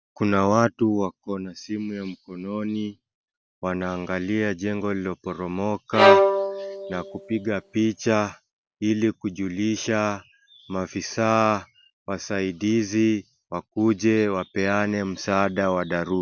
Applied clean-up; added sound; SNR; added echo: none; Bowed string instrument; -3 dB; none.